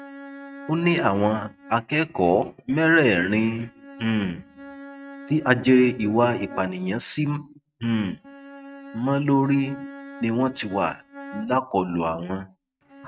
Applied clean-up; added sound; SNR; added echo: neural mask model RNNoise.